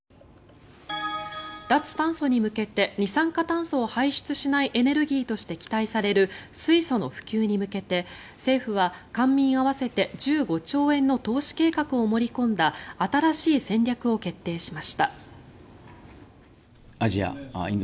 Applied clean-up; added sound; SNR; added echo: none; none; none; none.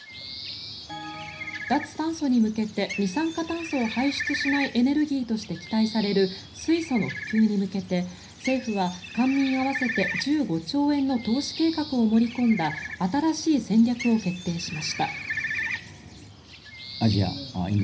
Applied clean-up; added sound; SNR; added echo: none; Bird; 11 dB; reverberation time 0.5 s.